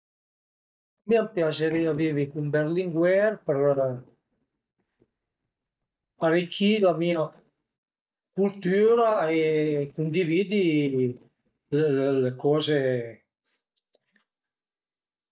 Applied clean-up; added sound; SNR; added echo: neural mask model DeepFilterNet 3.